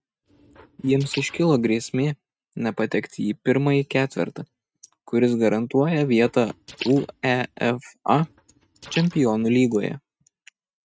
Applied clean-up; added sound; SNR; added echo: neural mask model RNNoise.